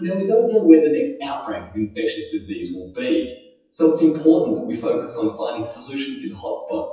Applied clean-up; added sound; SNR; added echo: classical method WPE with log-MMSE.